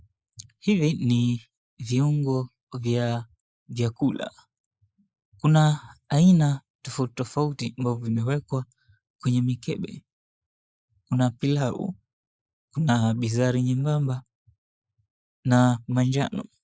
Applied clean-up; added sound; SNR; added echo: neural mask model Resemble Enhance denoiser.